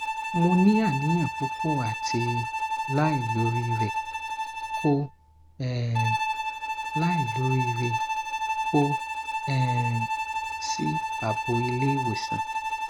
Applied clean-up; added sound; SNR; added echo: none; Bowed string instrument; 2 dB; none.